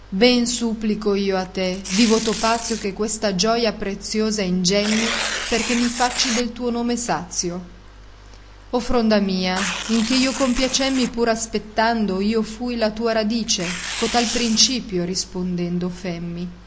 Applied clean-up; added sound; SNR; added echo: none; Tearing; 11 dB; none.